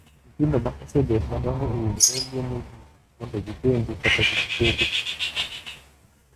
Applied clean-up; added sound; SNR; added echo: neural mask model RNNoise.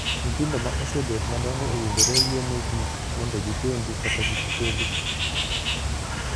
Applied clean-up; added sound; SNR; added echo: none; Bird; -4 dB; none.